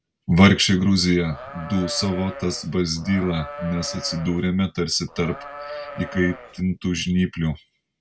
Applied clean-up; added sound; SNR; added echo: none; Livestock, farm animals, working animals; 14 dB; none.